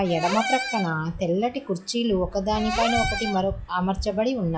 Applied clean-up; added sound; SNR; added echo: classical method log-MMSE.